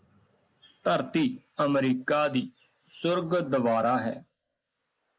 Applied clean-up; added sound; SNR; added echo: neural mask model Resemble Enhance denoiser.